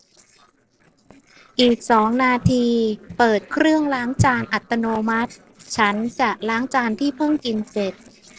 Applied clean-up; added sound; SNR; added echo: neural separator model SepFormer DNS4.